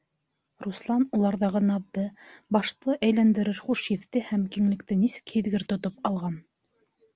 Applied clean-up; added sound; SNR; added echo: none; none; none; none.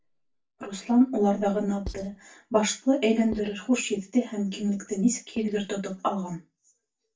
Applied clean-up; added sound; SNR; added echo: neural mask model DeepFilterNet 3.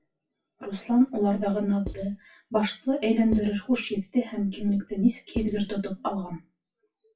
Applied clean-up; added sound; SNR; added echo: classical method WPE with log-MMSE.